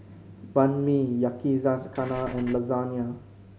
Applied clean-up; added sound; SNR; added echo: none; Engine / Car; 14 dB; none.